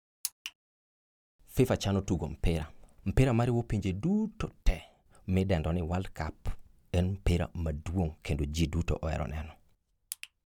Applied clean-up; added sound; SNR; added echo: none; none; none; none.